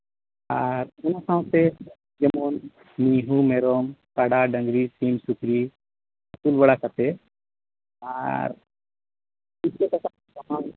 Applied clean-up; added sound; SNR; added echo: none; none; none; none.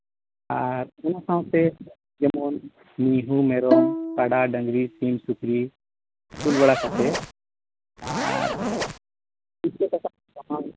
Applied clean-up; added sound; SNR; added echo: none; Zipper (clothing) + Bowed string instrument; 1 dB; none.